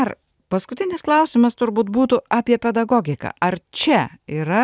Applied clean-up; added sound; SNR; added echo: none; none; none; none.